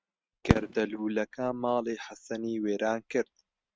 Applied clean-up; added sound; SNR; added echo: neural mask model RNNoise.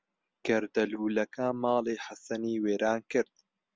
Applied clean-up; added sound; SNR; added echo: none; none; none; none.